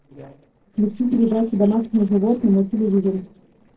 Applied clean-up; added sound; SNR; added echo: neural separator model SepFormer DNS4.